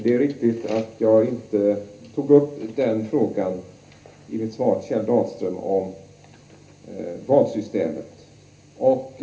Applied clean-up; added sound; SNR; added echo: none; none; none; reverberation time 0.3 s.